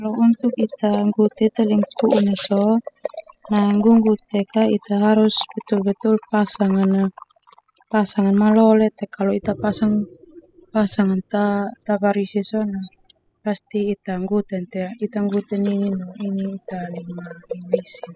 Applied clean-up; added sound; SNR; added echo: classical method spectral subtraction.